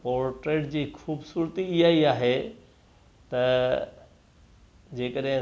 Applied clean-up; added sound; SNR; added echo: none; none; none; none.